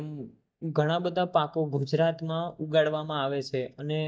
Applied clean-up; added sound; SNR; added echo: neural mask model DeepFilterNet 3.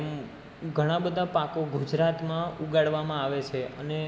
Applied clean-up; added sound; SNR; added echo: none; none; none; none.